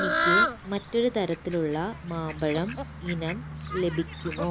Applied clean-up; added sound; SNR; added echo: none; Fowl; 2 dB; none.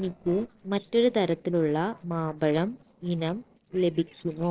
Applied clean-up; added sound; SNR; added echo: neural separator model SepFormer DNS4.